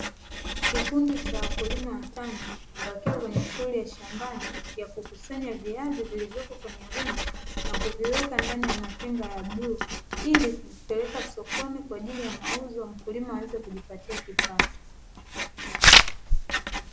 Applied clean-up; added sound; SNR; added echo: none; Writing; -4 dB; none.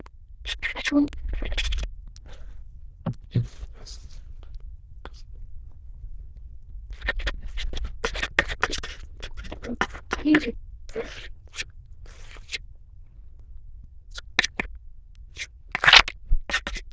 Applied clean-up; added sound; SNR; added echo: neural diffusion model UNIVERSE++.